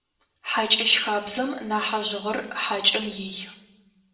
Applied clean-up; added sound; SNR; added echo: none; none; none; reverberation time 0.7 s.